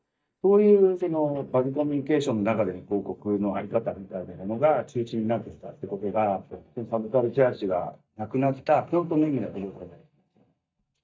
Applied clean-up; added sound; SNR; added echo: neural mask model DeepFilterNet 3.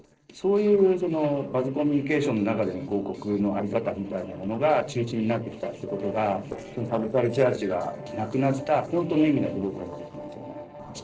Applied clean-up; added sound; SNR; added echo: neural separator model SepFormer DNS4.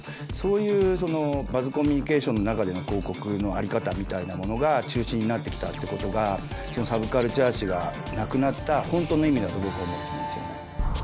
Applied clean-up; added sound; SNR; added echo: none; none; none; none.